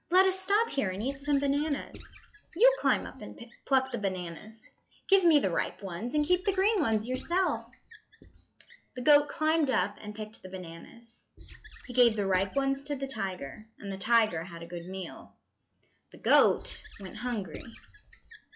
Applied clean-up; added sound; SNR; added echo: classical method log-MMSE.